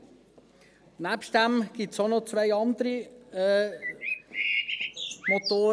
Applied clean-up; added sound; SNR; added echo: none; Bird; 3 dB; none.